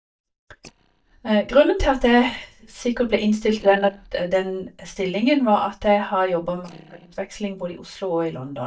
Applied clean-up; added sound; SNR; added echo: neural mask model DeepFilterNet 3.